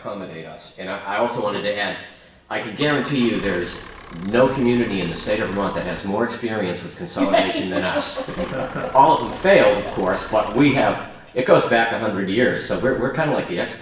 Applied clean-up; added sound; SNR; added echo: none; Idling / Engine starting / Motor vehicle (road); 17 dB; reverberation time 0.8 s.